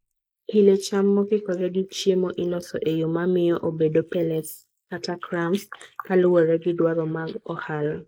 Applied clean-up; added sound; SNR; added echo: neural mask model Resemble Enhance denoiser.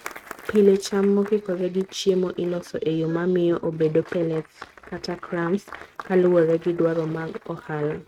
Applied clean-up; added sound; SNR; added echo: neural mask model RNNoise.